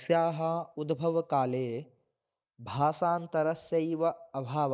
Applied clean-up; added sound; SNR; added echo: neural mask model Resemble Enhance denoiser.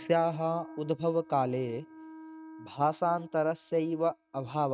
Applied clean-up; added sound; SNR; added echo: neural mask model RNNoise.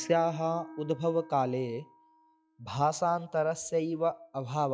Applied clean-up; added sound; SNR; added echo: classical method log-MMSE.